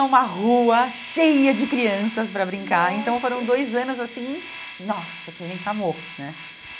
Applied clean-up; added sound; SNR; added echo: none; Domestic sounds, home sounds; 15 dB; none.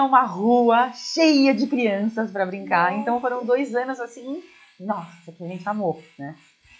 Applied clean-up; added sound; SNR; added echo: classical method log-MMSE.